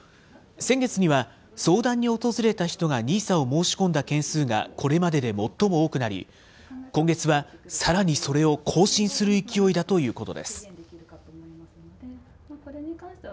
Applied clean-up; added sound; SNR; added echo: none; none; none; none.